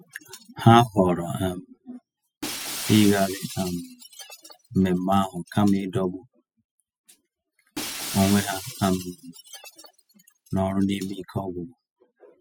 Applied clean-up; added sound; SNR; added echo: classical method spectral subtraction.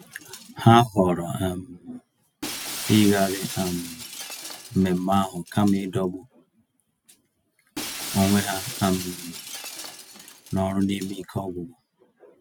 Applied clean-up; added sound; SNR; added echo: none; Shatter; 12 dB; none.